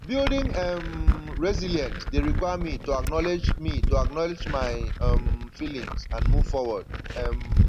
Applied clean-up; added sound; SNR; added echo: none; Glass; -4 dB; none.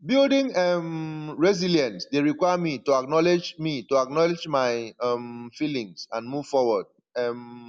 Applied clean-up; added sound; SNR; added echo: none; none; none; none.